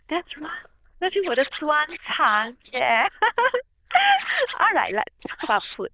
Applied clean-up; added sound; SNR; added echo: neural diffusion model UNIVERSE++.